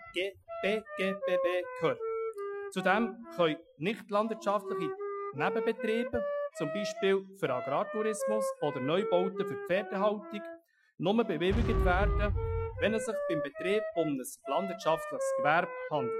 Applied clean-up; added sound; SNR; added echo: classical method Wiener filter.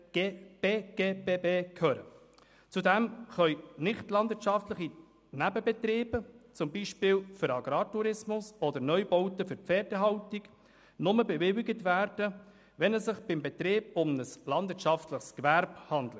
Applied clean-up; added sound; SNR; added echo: none; none; none; none.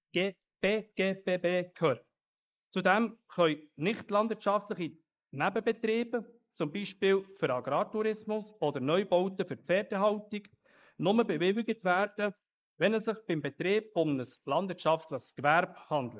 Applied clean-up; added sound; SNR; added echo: neural mask model Resemble Enhance denoiser.